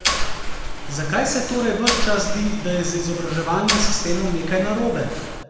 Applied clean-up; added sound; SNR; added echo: none; Mechanisms; 1 dB; reverberation time 1.1 s.